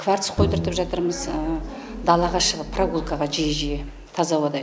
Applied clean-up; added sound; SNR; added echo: none; Bowed string instrument; 6 dB; none.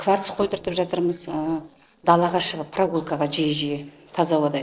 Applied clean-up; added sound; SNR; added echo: neural separator model SepFormer DNS4.